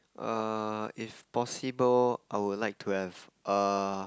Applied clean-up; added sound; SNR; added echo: none; none; none; none.